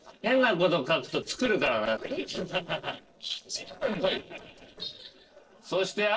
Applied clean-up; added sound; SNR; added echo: neural separator model SepFormer DNS4.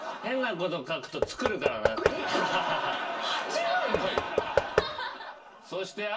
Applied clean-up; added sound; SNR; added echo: none; Knock / Wood; 2 dB; reverberation time 0.2 s.